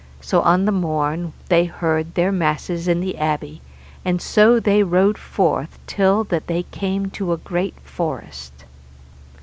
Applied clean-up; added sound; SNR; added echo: none; none; none; none.